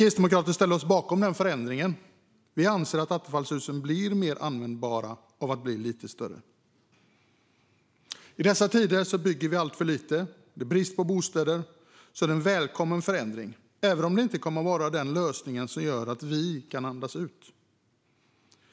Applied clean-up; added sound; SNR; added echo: none; none; none; none.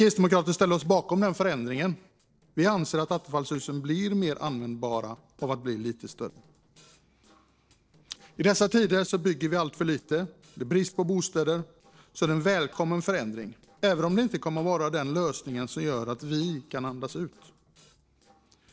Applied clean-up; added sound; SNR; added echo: neural separator model SepFormer DNS4.